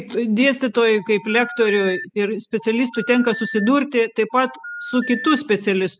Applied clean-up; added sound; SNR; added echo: classical method spectral subtraction.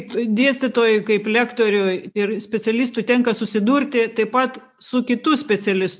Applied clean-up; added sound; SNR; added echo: none; none; none; none.